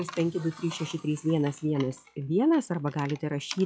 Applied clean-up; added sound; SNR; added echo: classical method log-MMSE.